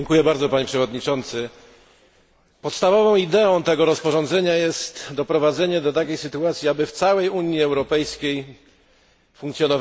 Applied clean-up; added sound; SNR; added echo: none; none; none; none.